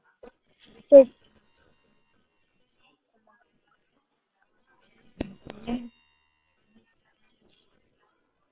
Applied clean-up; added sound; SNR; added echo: neural separator model SepFormer WHAM!.